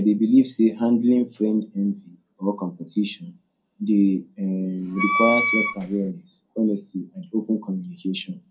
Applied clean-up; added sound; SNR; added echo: none; Wind instrument, woodwind instrument; 1 dB; reverberation time 0.2 s.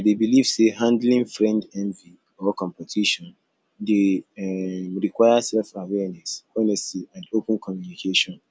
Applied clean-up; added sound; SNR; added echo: none; none; none; none.